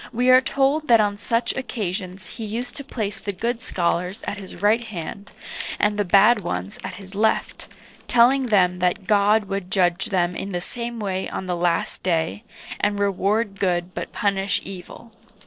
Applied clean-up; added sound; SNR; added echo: neural separator model SepFormer DNS4.